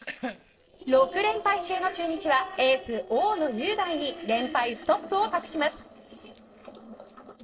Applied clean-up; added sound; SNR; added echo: neural separator model SepFormer DNS4.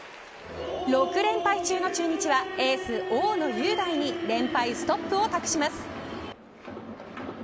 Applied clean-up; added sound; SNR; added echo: none; none; none; none.